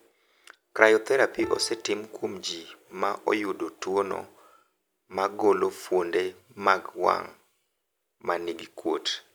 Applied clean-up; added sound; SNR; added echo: none; Piano; 15 dB; none.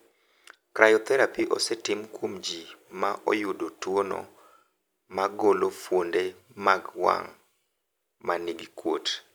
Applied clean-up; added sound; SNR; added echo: none; none; none; none.